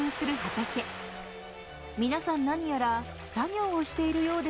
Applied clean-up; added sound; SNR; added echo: none; Ocean; 13 dB; none.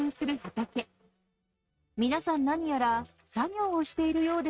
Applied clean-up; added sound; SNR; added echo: neural mask model RNNoise.